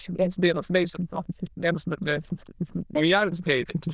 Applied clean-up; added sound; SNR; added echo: neural diffusion model UNIVERSE++.